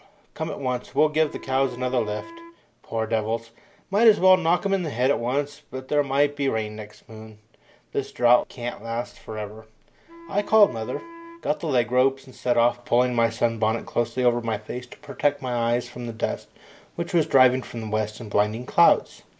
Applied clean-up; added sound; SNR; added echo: none; Wind instrument, woodwind instrument; 19 dB; none.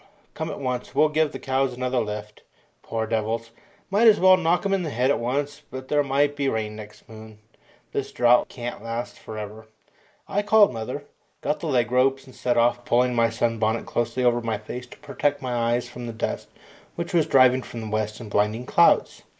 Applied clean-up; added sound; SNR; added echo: neural mask model Resemble Enhance denoiser.